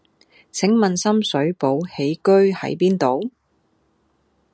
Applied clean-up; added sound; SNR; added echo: none; none; none; none.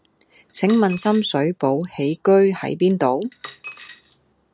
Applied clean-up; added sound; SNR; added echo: none; Coin (dropping); 12 dB; none.